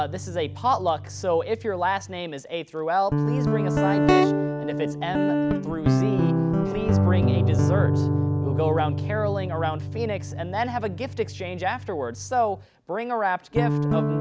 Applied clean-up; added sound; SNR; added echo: none; Guitar; -3 dB; none.